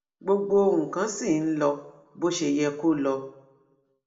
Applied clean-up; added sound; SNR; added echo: none; none; none; reverberation time 0.5 s.